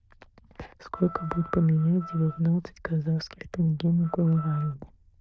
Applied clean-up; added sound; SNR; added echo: neural diffusion model UNIVERSE++.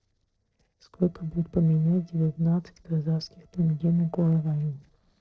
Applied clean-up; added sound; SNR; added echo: neural separator model SepFormer DNS4.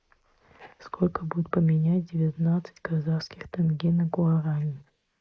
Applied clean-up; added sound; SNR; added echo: neural mask model Resemble Enhance denoiser.